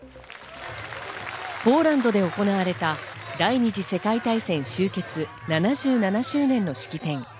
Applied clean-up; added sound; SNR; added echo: none; Applause; 17 dB; none.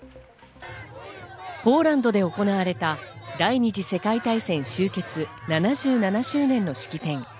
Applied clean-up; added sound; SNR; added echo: none; none; none; none.